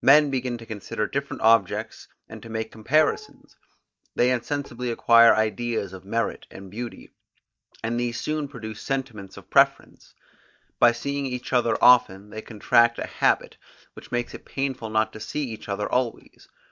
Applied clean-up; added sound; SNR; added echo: neural mask model DeepFilterNet 3.